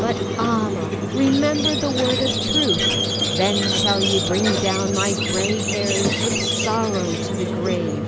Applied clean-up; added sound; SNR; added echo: none; Squeak + Chirp, tweet; -2 dB; none.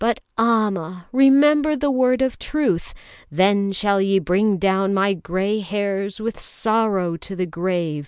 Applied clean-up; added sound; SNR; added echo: none; none; none; none.